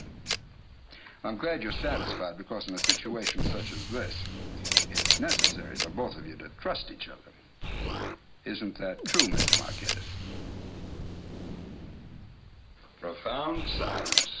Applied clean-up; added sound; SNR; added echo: none; Camera + Explosion; -5 dB; none.